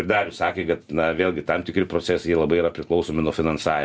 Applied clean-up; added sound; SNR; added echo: none; none; none; none.